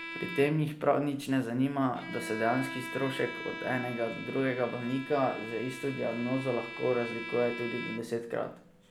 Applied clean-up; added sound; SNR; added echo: none; Bowed string instrument; 11 dB; none.